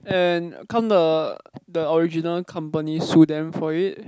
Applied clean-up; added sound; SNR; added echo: none; none; none; none.